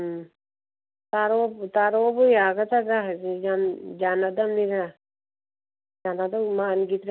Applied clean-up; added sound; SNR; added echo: none; none; none; none.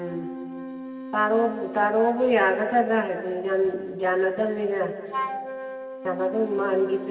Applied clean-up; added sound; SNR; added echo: none; Wind instrument, woodwind instrument; 12 dB; reverberation time 2.6 s.